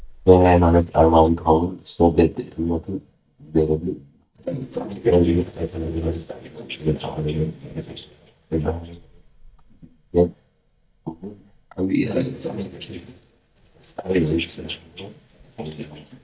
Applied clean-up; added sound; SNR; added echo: neural mask model DeepFilterNet 3.